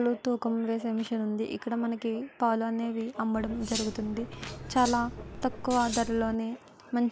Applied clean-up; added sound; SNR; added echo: none; Cutlery, silverware; 10 dB; none.